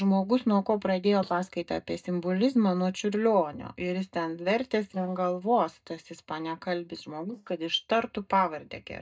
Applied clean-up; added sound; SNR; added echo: neural mask model DeepFilterNet 3.